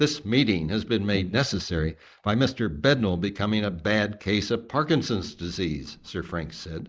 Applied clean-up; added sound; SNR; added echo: neural mask model Resemble Enhance denoiser.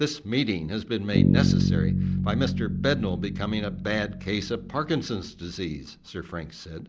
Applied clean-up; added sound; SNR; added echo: none; Bass guitar; -2 dB; none.